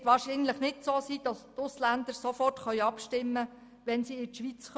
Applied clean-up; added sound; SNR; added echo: none; none; none; none.